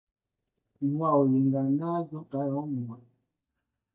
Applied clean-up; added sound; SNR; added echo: neural mask model DeepFilterNet 3.